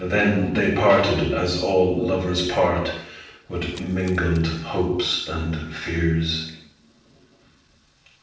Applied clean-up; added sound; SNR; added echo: neural separator model SepFormer DNS4.